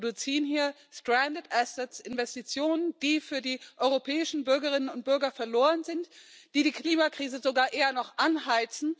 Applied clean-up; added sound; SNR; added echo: none; none; none; none.